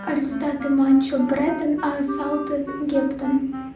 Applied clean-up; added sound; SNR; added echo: none; Wind instrument, woodwind instrument; 12 dB; reverberation time 0.6 s.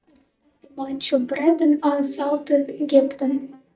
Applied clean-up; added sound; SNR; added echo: neural mask model DeepFilterNet 3.